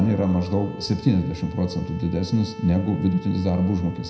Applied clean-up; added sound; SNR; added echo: none; Bowed string instrument; 18 dB; reverberation time 0.7 s.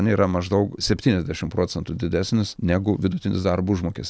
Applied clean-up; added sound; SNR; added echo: none; none; none; none.